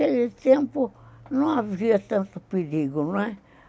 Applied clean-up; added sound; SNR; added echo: none; none; none; none.